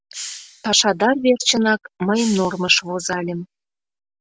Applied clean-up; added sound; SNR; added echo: none; Hiss; 18 dB; none.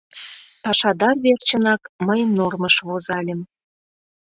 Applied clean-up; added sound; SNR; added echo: neural mask model RNNoise.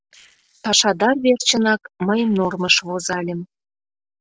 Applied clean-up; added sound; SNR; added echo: neural separator model SepFormer DNS4.